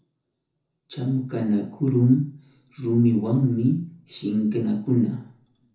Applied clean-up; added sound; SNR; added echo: none; none; none; reverberation time 0.6 s.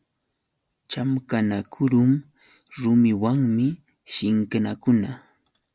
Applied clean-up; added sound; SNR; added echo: none; none; none; none.